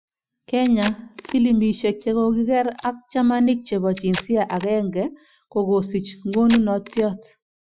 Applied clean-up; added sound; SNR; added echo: classical method Wiener filter.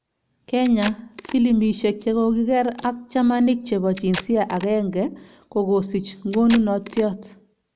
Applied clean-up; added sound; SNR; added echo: none; Packing tape, duct tape; 16 dB; none.